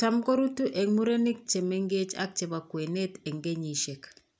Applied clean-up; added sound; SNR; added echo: none; none; none; none.